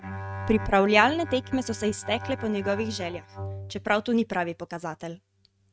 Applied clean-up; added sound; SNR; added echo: neural mask model RNNoise.